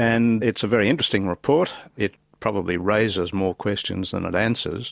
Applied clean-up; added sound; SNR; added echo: none; none; none; none.